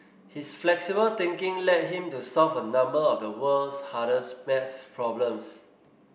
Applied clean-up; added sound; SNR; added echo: none; none; none; none.